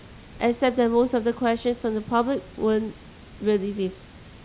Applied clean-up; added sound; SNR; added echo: none; Water; 20 dB; none.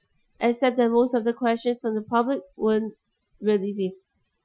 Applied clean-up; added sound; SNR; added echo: classical method Wiener filter.